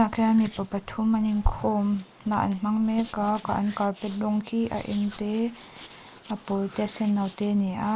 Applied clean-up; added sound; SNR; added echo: neural mask model Resemble Enhance denoiser.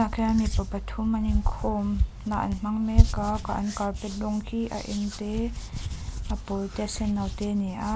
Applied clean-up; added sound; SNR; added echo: none; Hands; 0 dB; none.